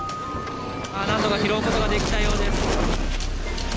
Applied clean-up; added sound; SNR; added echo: none; Piano; 16 dB; none.